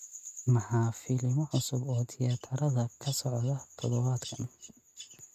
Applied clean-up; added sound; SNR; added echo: neural mask model RNNoise.